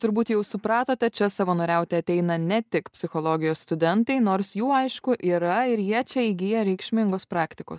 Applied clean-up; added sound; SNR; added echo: none; none; none; none.